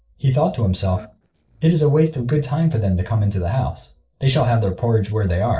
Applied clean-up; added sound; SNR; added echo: neural separator model SepFormer DNS4.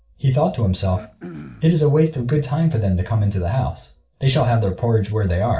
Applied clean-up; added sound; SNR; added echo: none; Cough; 20 dB; reverberation time 0.3 s.